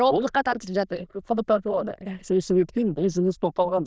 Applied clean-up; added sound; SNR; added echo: neural diffusion model UNIVERSE++.